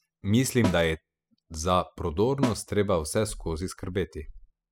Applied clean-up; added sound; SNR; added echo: classical method spectral subtraction.